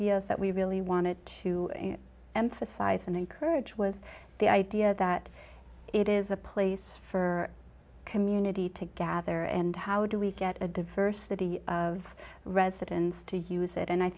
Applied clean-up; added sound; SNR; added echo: none; none; none; none.